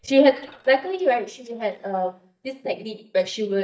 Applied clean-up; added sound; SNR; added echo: neural mask model DeepFilterNet 3.